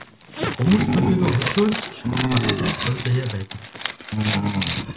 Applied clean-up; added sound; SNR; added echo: none; Animal + Zipper (clothing); 0 dB; none.